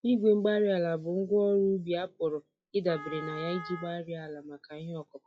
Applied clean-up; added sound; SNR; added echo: classical method log-MMSE.